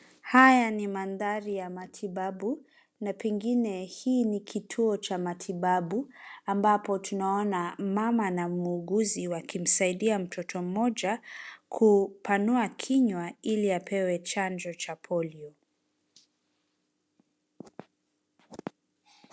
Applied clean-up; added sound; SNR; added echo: none; none; none; none.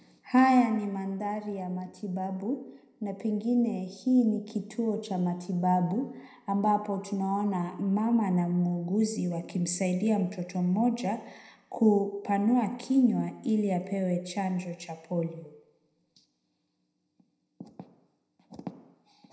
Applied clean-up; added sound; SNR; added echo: none; none; none; reverberation time 0.7 s.